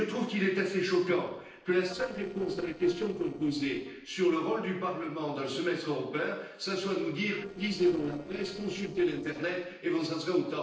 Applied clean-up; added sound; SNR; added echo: neural separator model SepFormer DNS4.